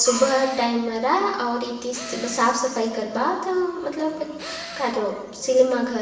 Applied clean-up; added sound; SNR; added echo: none; Tools; 17 dB; reverberation time 1.0 s.